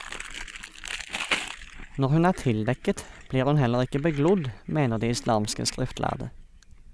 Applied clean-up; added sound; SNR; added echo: none; Crumpling, crinkling; 12 dB; none.